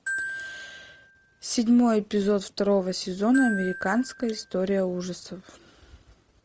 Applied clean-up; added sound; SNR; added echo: none; Glockenspiel; 12 dB; none.